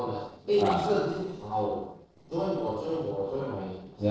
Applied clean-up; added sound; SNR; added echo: neural separator model SepFormer DNS4.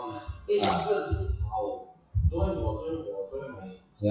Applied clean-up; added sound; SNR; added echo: classical method WPE with log-MMSE.